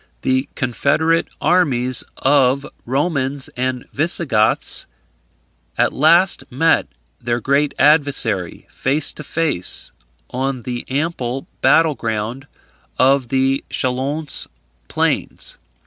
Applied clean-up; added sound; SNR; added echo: none; none; none; none.